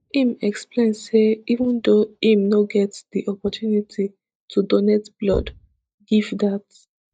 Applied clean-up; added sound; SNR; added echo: neural mask model DeepFilterNet 3.